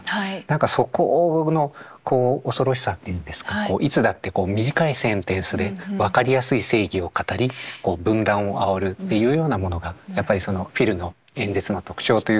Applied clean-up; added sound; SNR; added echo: none; none; none; none.